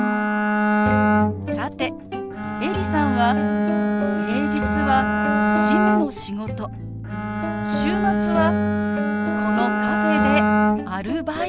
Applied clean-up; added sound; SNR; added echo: none; Bowed string instrument; -5 dB; none.